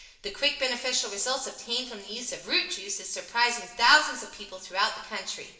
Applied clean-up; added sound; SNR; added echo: none; none; none; reverberation time 1.0 s.